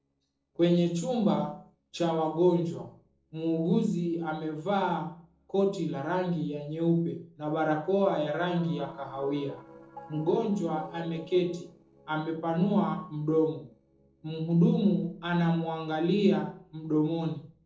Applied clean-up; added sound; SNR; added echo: neural separator model SepFormer DNS4.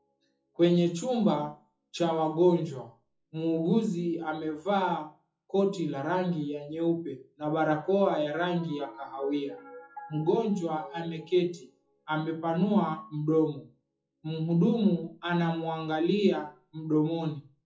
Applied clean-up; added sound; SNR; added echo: classical method WPE with log-MMSE.